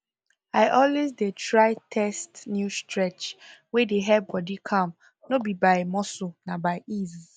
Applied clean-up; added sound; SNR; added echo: none; none; none; none.